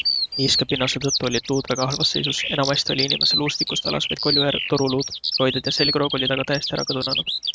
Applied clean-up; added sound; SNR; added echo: neural mask model RNNoise.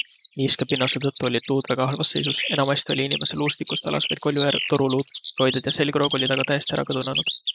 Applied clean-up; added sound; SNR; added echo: neural mask model Resemble Enhance denoiser.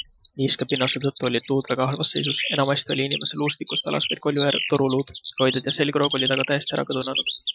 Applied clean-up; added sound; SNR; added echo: classical method Wiener filter.